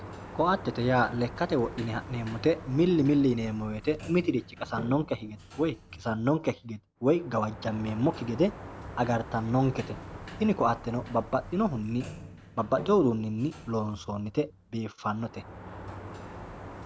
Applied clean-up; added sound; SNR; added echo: none; Sliding door; 14 dB; none.